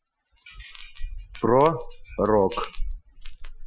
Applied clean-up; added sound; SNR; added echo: classical method Wiener filter.